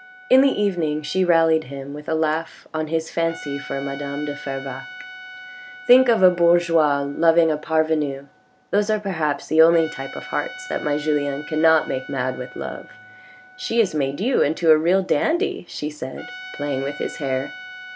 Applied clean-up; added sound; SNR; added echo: none; Trumpet; 18 dB; none.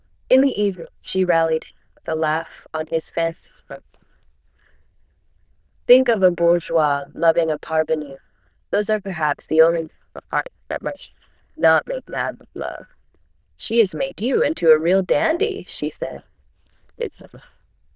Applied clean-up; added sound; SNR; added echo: neural diffusion model UNIVERSE++.